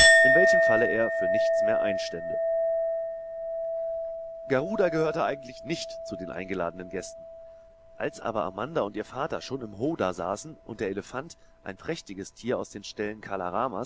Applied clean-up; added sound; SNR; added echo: none; Chink, clink; -4 dB; none.